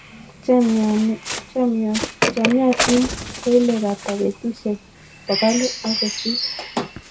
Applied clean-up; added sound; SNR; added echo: none; Bird; 7 dB; reverberation time 0.2 s.